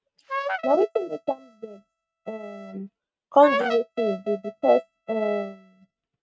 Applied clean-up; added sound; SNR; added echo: neural mask model RNNoise.